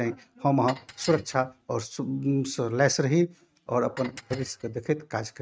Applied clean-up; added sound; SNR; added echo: neural mask model RNNoise.